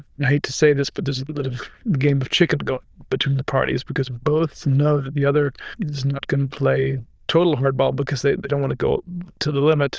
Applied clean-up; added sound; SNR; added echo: neural diffusion model UNIVERSE++.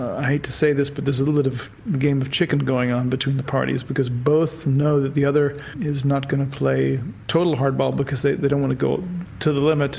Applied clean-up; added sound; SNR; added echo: none; none; none; none.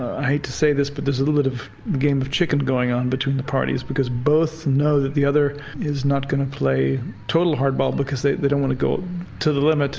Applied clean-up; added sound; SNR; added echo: none; Meow; 18 dB; none.